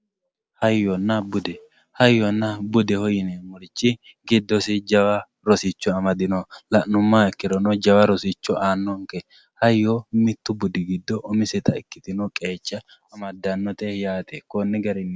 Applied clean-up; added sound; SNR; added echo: none; none; none; none.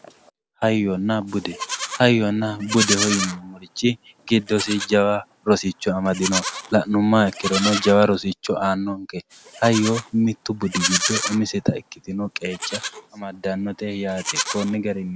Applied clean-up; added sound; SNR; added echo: none; Livestock, farm animals, working animals; 8 dB; none.